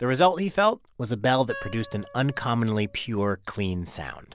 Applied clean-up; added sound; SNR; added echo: none; Wind instrument, woodwind instrument; 19 dB; none.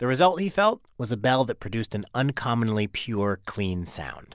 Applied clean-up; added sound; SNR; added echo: none; none; none; none.